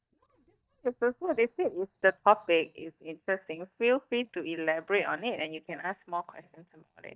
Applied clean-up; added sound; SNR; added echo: neural mask model DeepFilterNet 3.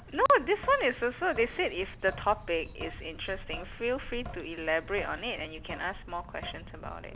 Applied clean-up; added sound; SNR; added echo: none; Drip / Sink (filling or washing); 13 dB; none.